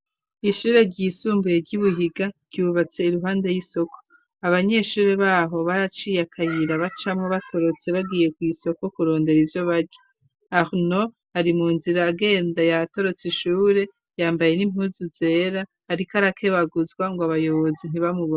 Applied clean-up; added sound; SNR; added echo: none; none; none; none.